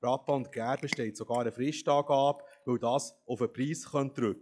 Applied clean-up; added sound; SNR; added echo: classical method log-MMSE.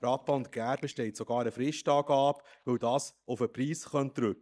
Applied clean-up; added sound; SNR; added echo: neural mask model DeepFilterNet 3.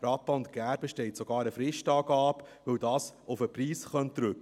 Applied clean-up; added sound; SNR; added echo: none; none; none; none.